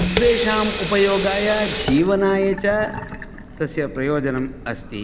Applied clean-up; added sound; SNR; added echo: none; Sink (filling or washing) / Water tap, faucet; 8 dB; none.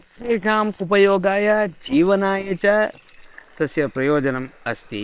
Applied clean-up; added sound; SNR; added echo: neural separator model SepFormer WHAM!.